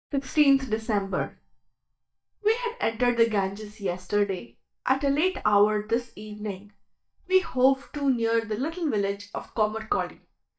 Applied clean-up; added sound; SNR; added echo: neural mask model DeepFilterNet 3.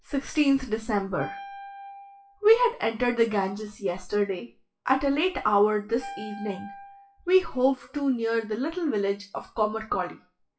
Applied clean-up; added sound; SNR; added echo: classical method WPE with log-MMSE.